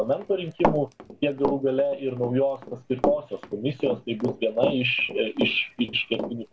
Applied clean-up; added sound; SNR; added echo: none; Run; 6 dB; none.